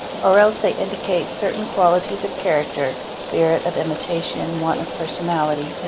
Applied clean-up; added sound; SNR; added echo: none; Rain; 9 dB; none.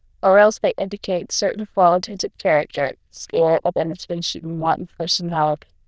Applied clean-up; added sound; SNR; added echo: neural diffusion model UNIVERSE++.